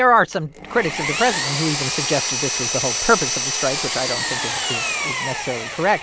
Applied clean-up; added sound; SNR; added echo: none; Power tool; 2 dB; none.